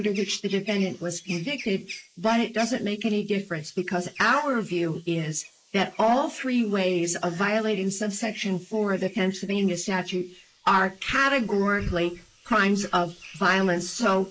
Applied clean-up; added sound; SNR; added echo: neural mask model Resemble Enhance denoiser.